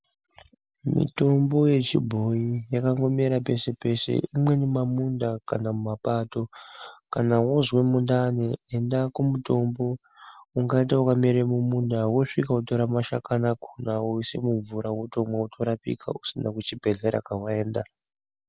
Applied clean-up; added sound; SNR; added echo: none; none; none; none.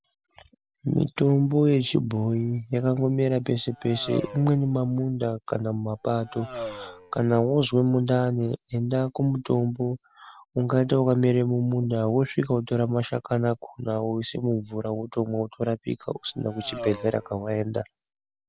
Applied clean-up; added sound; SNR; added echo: none; Race car, auto racing; 15 dB; none.